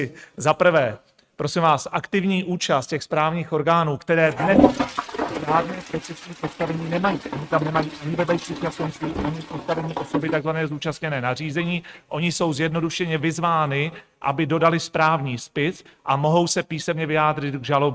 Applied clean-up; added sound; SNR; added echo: neural mask model RNNoise.